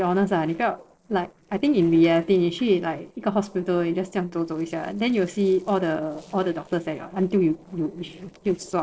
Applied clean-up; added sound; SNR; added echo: neural separator model SepFormer DNS4.